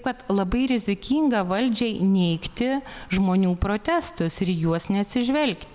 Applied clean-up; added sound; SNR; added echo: none; none; none; none.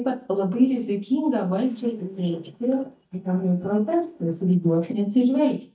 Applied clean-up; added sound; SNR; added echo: neural mask model DeepFilterNet 3.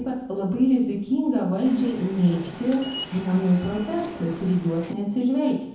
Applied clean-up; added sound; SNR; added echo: none; Subway, metro, underground; 15 dB; reverberation time 0.7 s.